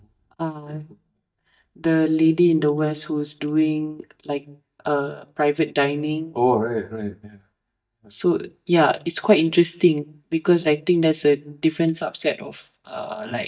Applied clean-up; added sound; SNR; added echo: neural mask model DeepFilterNet 3.